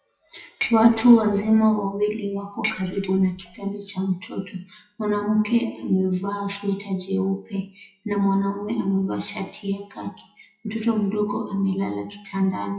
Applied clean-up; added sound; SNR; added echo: classical method WPE with log-MMSE.